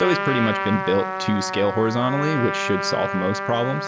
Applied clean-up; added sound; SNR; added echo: none; Trumpet; 4 dB; none.